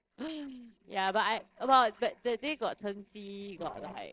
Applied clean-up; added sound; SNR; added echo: neural separator model SepFormer DNS4.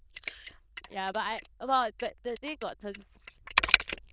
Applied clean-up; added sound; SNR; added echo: neural diffusion model UNIVERSE++.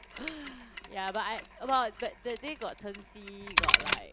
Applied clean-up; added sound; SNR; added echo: none; Mechanisms; -2 dB; none.